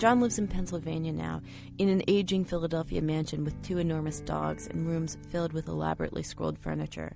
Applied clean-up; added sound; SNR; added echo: none; none; none; none.